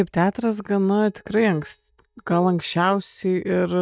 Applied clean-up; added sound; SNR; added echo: neural mask model DeepFilterNet 3.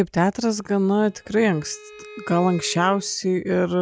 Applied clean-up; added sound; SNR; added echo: classical method log-MMSE.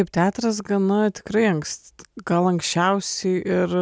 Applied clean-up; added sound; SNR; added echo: none; none; none; none.